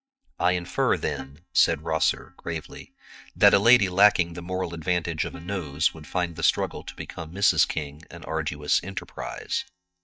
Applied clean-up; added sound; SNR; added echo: neural mask model DeepFilterNet 3.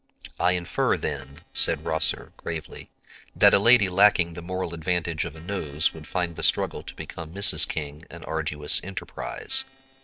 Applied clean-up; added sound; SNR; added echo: neural separator model SepFormer DNS4.